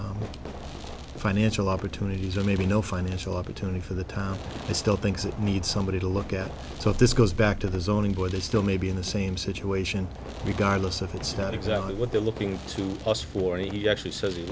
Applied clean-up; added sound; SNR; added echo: none; Fireworks; 15 dB; none.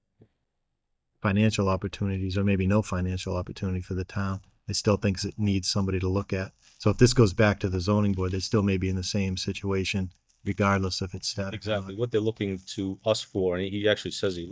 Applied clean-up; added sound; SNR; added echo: neural mask model DeepFilterNet 3.